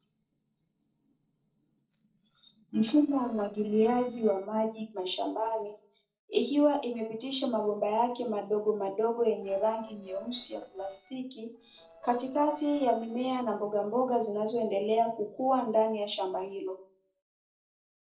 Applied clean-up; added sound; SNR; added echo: neural separator model SepFormer DNS4.